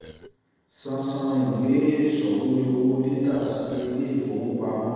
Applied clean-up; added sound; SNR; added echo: neural separator model SepFormer DNS4.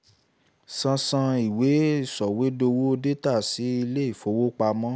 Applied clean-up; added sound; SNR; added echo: none; none; none; none.